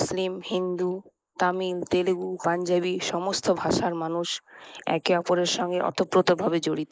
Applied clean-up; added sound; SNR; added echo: neural mask model Resemble Enhance denoiser.